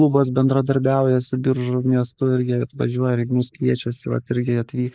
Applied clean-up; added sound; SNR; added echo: neural mask model Resemble Enhance denoiser.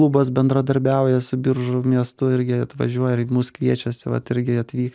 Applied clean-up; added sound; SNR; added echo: none; none; none; none.